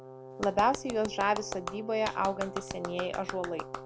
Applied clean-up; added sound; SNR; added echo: none; Brass instrument + Clapping; 8 dB; none.